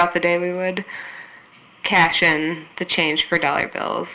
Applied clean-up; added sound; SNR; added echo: none; none; none; none.